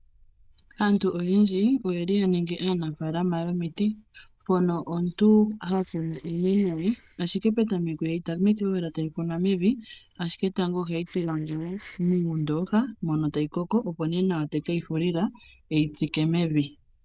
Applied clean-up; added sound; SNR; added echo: neural diffusion model UNIVERSE++.